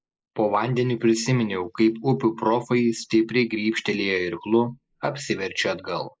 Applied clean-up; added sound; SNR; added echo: neural mask model Resemble Enhance denoiser.